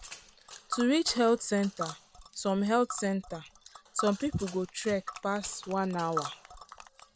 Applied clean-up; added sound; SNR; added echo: none; Tick; 12 dB; none.